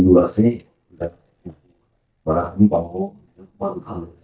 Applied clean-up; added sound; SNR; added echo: neural mask model DeepFilterNet 3.